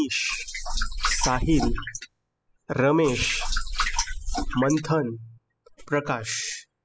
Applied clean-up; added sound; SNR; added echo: classical method spectral subtraction.